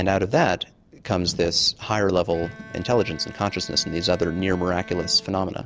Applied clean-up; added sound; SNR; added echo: none; Bowed string instrument + Coin (dropping); 18 dB; none.